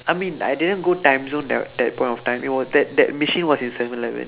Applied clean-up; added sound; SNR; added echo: none; none; none; none.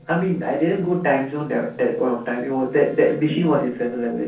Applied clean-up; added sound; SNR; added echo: neural separator model SepFormer DNS4.